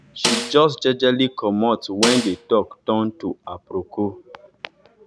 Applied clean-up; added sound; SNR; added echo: none; Snare drum; 5 dB; none.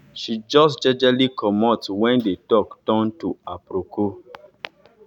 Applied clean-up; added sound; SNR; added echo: none; none; none; none.